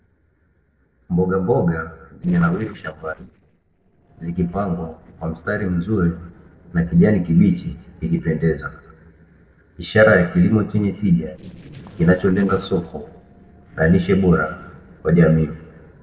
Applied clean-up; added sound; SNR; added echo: neural separator model SepFormer DNS4.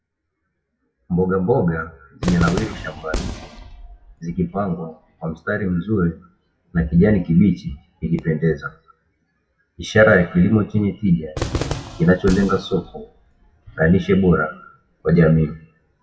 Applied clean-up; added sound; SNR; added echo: classical method WPE with log-MMSE.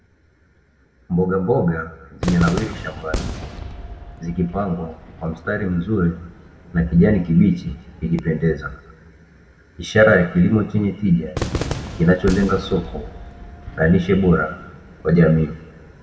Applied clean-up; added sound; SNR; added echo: none; Cheering / Fireworks; 13 dB; reverberation time 1.0 s.